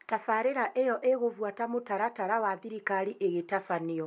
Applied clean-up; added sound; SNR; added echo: none; none; none; none.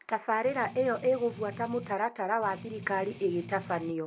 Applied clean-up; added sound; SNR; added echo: none; Strum; 14 dB; none.